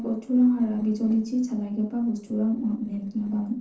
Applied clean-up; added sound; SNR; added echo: neural separator model SepFormer DNS4.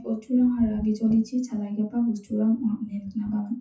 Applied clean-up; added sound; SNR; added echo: classical method WPE with log-MMSE.